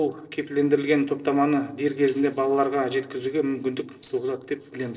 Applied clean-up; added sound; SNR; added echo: neural separator model SepFormer DNS4.